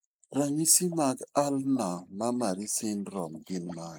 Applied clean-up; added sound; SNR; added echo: neural mask model Resemble Enhance denoiser.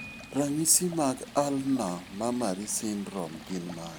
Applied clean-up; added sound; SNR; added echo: none; Piano + Stream; 16 dB; none.